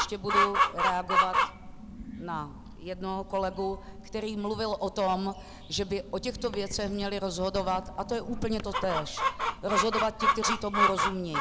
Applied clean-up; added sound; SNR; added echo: none; Chicken, rooster; -1 dB; none.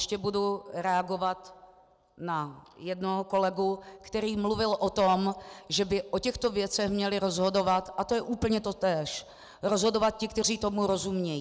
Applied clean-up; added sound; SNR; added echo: none; none; none; none.